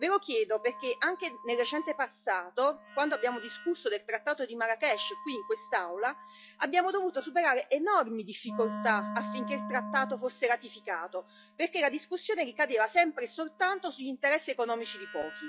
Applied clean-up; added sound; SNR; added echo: classical method log-MMSE.